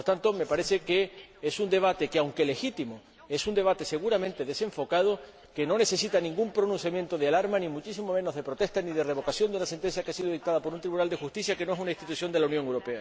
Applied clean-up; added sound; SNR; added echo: none; none; none; none.